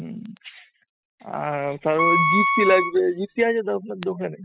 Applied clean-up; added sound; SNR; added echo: classical method spectral subtraction.